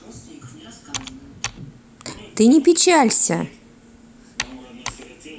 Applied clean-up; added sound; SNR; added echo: none; Computer keyboard; 17 dB; none.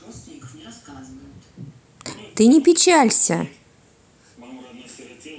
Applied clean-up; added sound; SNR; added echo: none; none; none; none.